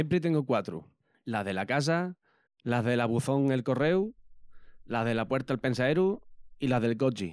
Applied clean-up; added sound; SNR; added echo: neural mask model Resemble Enhance denoiser.